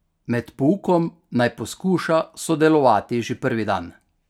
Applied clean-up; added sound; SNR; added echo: none; none; none; none.